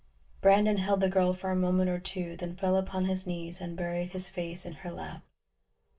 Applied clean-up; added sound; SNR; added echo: none; none; none; reverberation time 0.1 s.